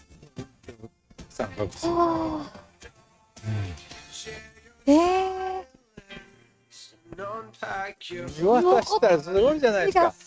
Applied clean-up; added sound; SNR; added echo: neural mask model RNNoise.